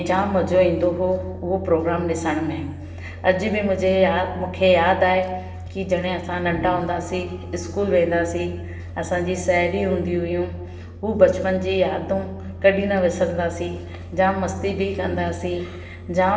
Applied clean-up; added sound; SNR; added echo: none; none; none; reverberation time 1.1 s.